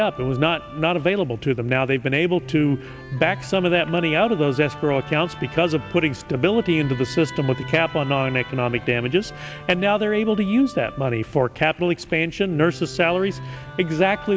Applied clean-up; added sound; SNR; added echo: none; Musical instrument; 16 dB; none.